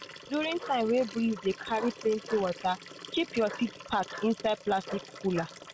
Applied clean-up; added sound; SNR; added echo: none; Liquid + Bark; 13 dB; none.